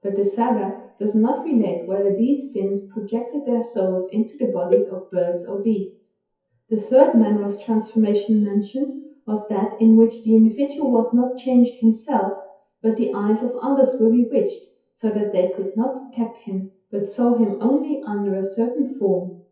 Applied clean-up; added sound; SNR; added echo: classical method WPE with log-MMSE.